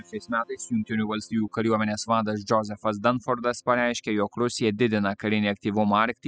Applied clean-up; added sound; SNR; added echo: classical method spectral subtraction.